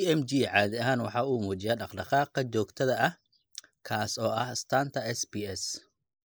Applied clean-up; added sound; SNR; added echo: neural mask model Resemble Enhance denoiser.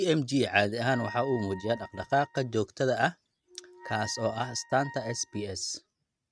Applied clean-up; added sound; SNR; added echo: neural mask model RNNoise.